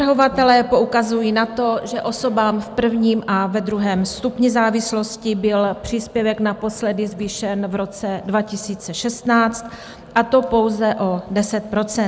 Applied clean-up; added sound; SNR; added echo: none; none; none; none.